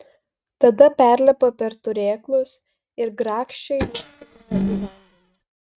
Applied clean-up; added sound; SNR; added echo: neural mask model RNNoise.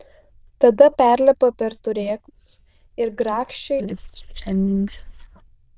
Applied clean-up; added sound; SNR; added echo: neural diffusion model UNIVERSE++.